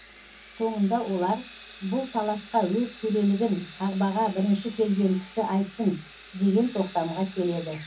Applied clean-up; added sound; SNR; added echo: none; Sawing; 20 dB; reverberation time 0.3 s.